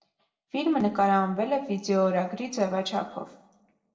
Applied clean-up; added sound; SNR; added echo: none; none; none; reverberation time 0.7 s.